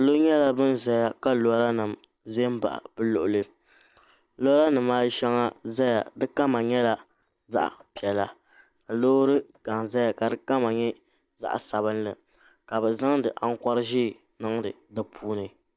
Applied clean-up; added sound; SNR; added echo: neural mask model DeepFilterNet 3.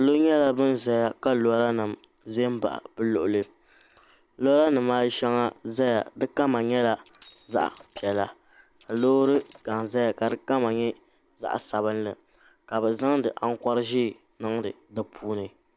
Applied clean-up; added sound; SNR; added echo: none; Shatter; 19 dB; none.